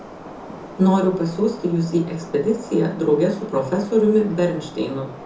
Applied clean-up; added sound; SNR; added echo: none; Subway, metro, underground; 16 dB; reverberation time 0.5 s.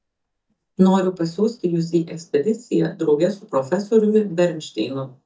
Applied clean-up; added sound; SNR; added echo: neural mask model DeepFilterNet 3.